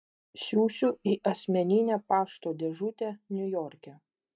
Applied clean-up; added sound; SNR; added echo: neural mask model DeepFilterNet 3.